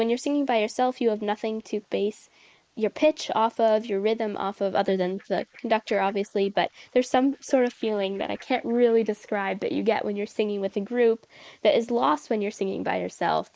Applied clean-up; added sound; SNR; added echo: neural mask model Resemble Enhance denoiser.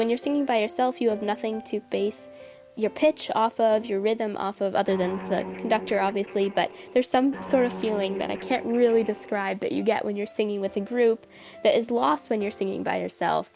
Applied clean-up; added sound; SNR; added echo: none; Guitar; 12 dB; none.